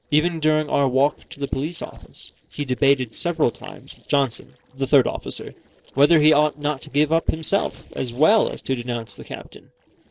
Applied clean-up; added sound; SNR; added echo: neural separator model SepFormer DNS4.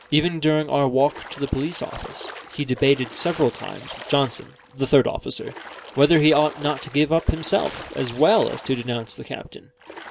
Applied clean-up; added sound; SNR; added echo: none; Splash, splatter; 17 dB; none.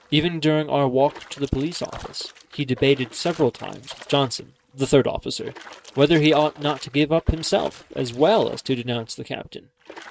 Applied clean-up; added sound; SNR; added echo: neural mask model RNNoise.